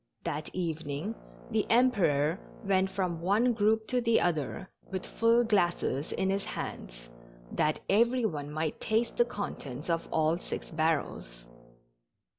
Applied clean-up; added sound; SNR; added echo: none; Brass instrument; 20 dB; none.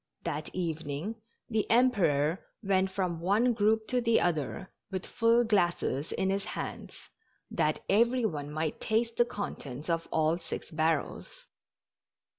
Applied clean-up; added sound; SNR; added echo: none; none; none; none.